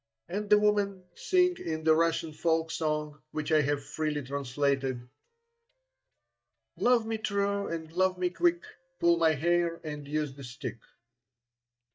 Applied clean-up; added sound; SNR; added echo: neural mask model DeepFilterNet 3.